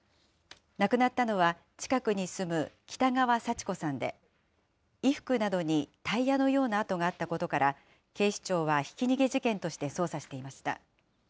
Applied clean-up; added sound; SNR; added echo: none; none; none; none.